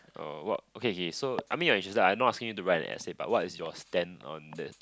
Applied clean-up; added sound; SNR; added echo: none; none; none; none.